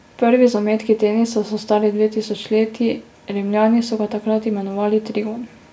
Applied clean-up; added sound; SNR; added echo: none; none; none; none.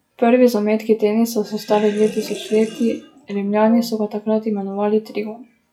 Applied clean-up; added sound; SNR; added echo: classical method log-MMSE.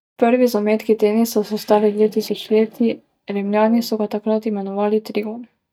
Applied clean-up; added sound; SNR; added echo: neural mask model DeepFilterNet 3.